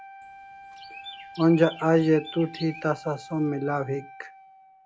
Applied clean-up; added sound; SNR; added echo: none; Wind instrument, woodwind instrument + Chirp, tweet; 17 dB; none.